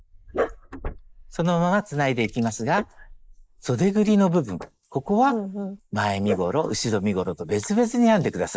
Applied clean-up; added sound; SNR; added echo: neural mask model Resemble Enhance denoiser.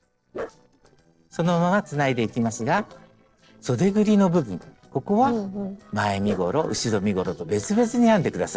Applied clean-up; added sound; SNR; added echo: neural separator model SepFormer DNS4.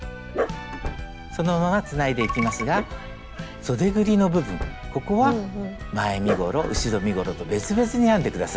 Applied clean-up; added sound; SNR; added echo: none; Slam + Dog; 11 dB; none.